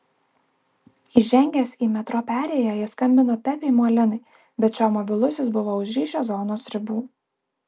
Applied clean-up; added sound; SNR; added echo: none; none; none; none.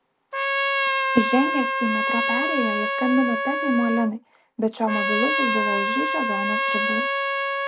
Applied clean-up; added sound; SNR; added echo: none; Trumpet; -2 dB; none.